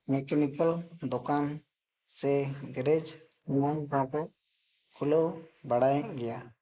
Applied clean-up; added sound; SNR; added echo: neural mask model Resemble Enhance denoiser.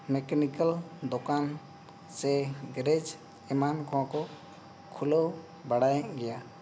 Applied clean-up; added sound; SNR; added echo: none; none; none; none.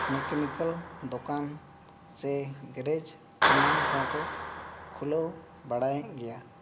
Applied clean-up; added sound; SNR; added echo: none; Clapping; -1 dB; none.